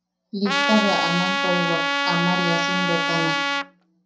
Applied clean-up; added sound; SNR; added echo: none; Trumpet; -2 dB; reverberation time 0.5 s.